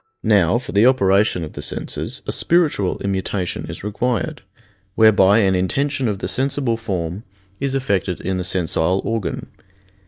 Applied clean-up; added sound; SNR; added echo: neural mask model DeepFilterNet 3.